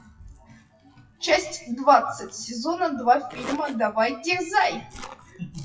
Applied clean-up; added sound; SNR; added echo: classical method WPE with log-MMSE.